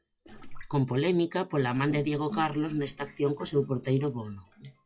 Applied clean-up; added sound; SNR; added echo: classical method log-MMSE.